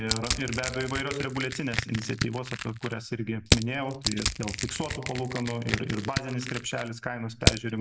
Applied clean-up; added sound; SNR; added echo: none; Crushing; 0 dB; none.